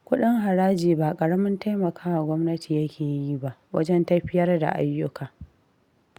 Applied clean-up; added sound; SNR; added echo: none; none; none; none.